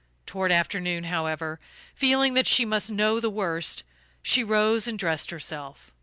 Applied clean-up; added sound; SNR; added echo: none; none; none; none.